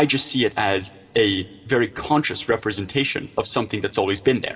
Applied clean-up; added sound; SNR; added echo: none; none; none; reverberation time 2.1 s.